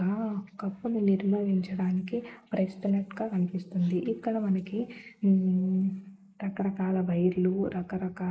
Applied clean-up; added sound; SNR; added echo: neural mask model Resemble Enhance denoiser.